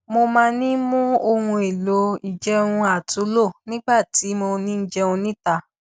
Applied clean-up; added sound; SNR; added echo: none; none; none; none.